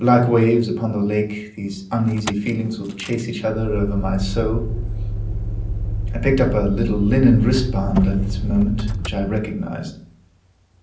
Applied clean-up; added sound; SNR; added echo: none; Motor vehicle (road); 5 dB; reverberation time 0.6 s.